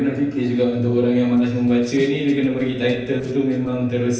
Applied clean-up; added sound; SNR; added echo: neural separator model SepFormer DNS4.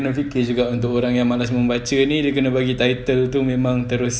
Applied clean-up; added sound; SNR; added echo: none; none; none; none.